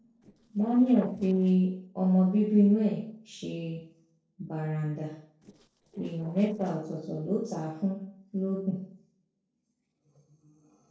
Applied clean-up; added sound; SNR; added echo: neural separator model SepFormer DNS4.